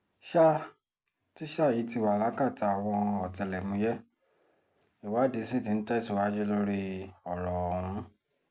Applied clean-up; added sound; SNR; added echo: none; none; none; none.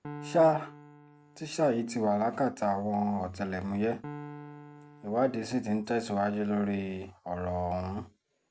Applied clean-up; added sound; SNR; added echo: none; Piano; 18 dB; none.